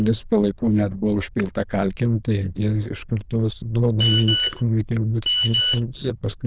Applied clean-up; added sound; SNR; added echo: neural diffusion model UNIVERSE++.